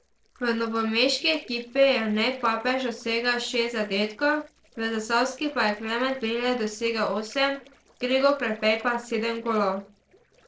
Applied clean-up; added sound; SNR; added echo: neural separator model SepFormer DNS4.